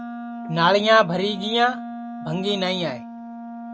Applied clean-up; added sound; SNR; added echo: none; Wind instrument, woodwind instrument; 11 dB; none.